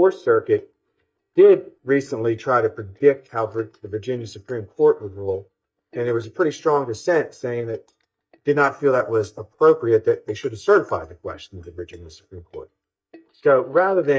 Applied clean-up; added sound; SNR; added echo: neural mask model DeepFilterNet 3.